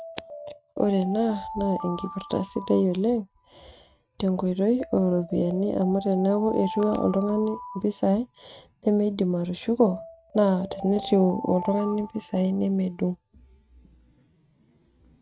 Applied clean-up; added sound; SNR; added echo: neural mask model RNNoise.